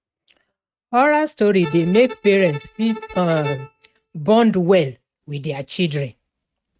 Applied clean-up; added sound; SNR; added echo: neural mask model RNNoise.